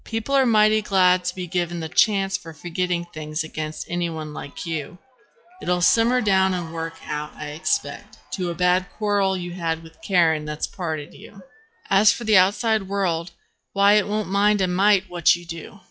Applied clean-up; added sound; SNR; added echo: classical method log-MMSE.